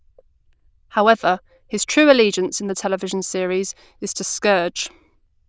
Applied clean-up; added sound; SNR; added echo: neural diffusion model UNIVERSE++.